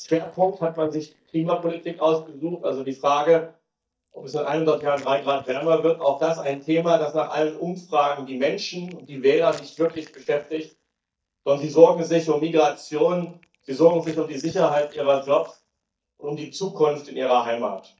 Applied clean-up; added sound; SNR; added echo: neural mask model DeepFilterNet 3.